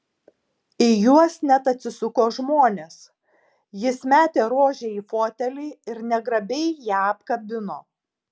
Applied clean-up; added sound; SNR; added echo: none; none; none; none.